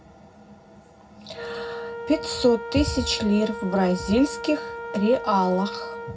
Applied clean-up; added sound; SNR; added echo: none; Wind instrument, woodwind instrument; 10 dB; reverberation time 0.3 s.